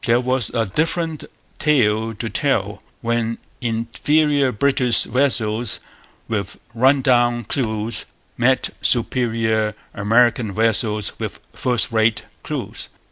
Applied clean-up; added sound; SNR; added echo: none; none; none; none.